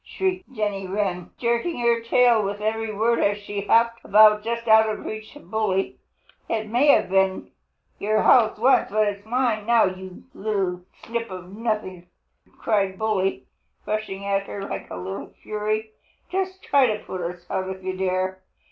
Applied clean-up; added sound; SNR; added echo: none; none; none; none.